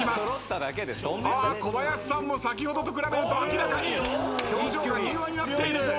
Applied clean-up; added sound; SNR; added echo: none; none; none; none.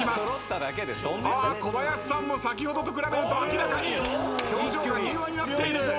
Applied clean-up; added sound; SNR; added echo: none; Trumpet; 16 dB; none.